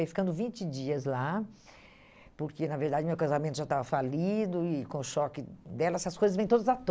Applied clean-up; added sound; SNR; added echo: none; none; none; none.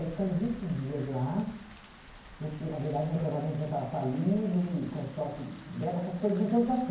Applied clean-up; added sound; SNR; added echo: none; Rain; 19 dB; reverberation time 0.9 s.